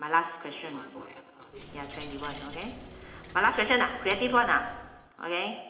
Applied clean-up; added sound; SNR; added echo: none; Coin (dropping); 15 dB; reverberation time 0.8 s.